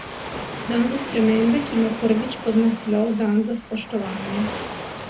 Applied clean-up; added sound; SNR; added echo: none; Waves, surf; 10 dB; reverberation time 0.4 s.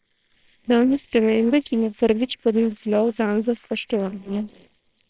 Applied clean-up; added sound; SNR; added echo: neural separator model SepFormer WHAMR!.